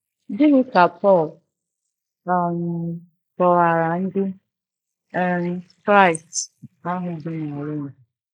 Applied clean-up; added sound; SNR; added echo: neural mask model Resemble Enhance denoiser.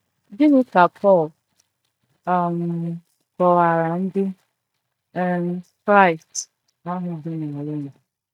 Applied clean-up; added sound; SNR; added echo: neural mask model DeepFilterNet 3.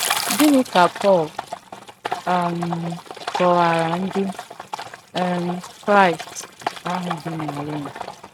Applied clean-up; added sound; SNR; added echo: neural mask model RNNoise.